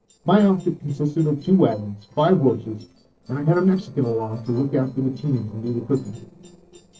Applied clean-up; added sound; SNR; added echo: neural separator model SepFormer DNS4.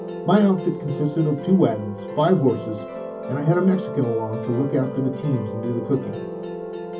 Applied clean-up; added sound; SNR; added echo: none; Musical instrument; 9 dB; reverberation time 0.3 s.